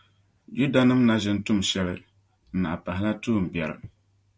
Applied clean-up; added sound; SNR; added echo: none; none; none; none.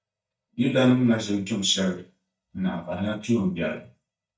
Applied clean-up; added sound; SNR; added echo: neural mask model DeepFilterNet 3.